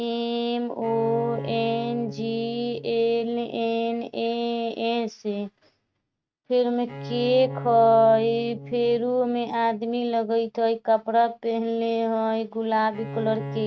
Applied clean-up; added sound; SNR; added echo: neural mask model RNNoise.